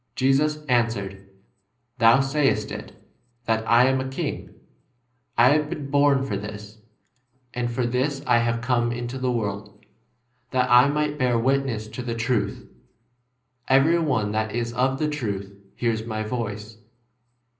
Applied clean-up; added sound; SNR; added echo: none; none; none; reverberation time 0.5 s.